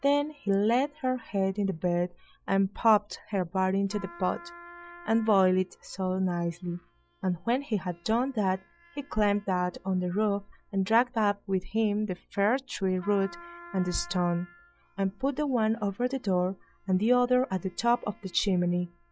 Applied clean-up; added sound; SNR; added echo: classical method log-MMSE.